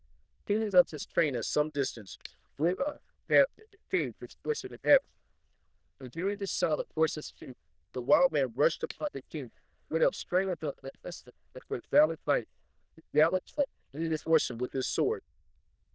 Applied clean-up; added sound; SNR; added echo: neural diffusion model UNIVERSE++.